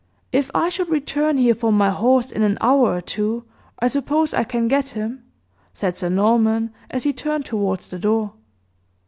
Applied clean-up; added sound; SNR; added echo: none; none; none; none.